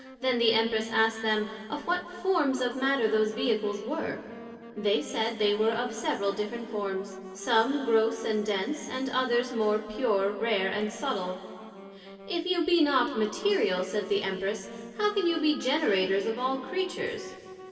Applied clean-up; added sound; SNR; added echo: none; Wind instrument, woodwind instrument; 19 dB; reverberation time 2.4 s.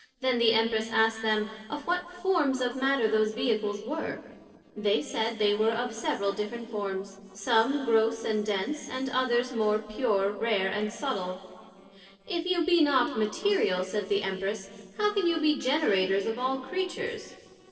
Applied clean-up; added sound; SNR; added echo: neural separator model SepFormer DNS4.